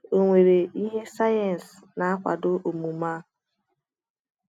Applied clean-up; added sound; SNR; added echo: none; none; none; none.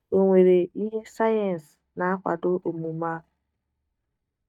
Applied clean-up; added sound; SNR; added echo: neural mask model DeepFilterNet 3.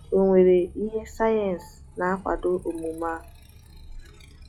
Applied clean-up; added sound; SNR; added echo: classical method log-MMSE.